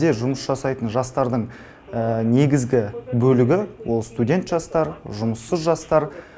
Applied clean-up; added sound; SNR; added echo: none; Subway, metro, underground; 19 dB; none.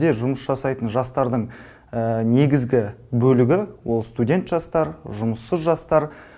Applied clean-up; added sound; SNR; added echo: none; none; none; none.